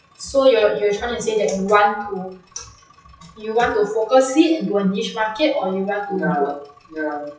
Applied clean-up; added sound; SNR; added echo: classical method WPE with log-MMSE.